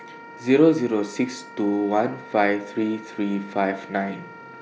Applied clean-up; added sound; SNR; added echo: none; Wind instrument, woodwind instrument; 19 dB; none.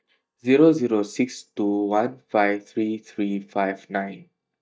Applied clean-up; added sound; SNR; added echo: neural mask model DeepFilterNet 3.